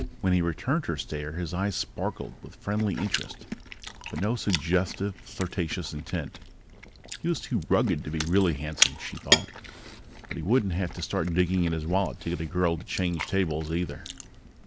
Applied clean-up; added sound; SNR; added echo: none; Chewing, mastication; 7 dB; none.